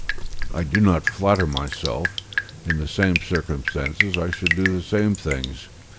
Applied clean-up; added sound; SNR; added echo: none; Drip; 4 dB; none.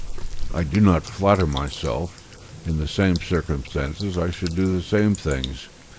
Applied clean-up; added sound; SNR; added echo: neural mask model Resemble Enhance denoiser.